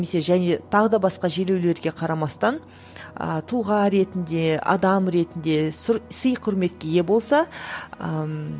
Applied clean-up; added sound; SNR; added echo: none; none; none; none.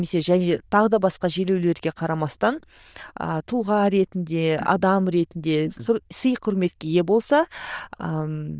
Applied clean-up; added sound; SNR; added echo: neural diffusion model UNIVERSE++.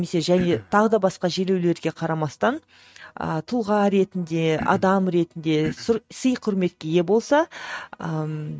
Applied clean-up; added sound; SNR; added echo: neural mask model RNNoise.